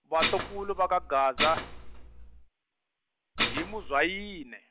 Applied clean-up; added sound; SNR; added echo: none; Dishes, pots, and pans; 3 dB; none.